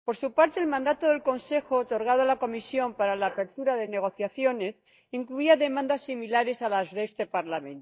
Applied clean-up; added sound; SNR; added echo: neural mask model DeepFilterNet 3.